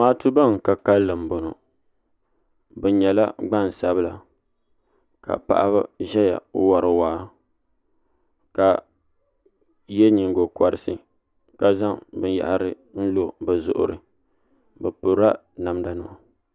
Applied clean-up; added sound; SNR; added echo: none; none; none; none.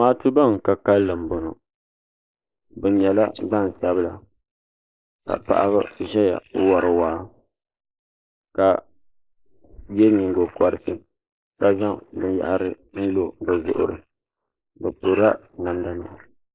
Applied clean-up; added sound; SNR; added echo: neural mask model Resemble Enhance denoiser.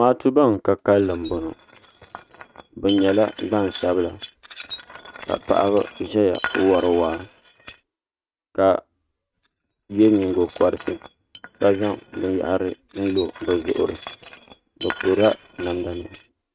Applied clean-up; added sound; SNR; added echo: neural mask model RNNoise.